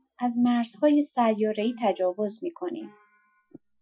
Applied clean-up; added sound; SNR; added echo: classical method Wiener filter.